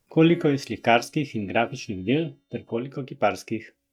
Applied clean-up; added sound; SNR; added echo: neural mask model DeepFilterNet 3.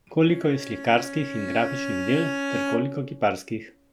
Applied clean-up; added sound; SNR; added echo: none; Bowed string instrument; 6 dB; none.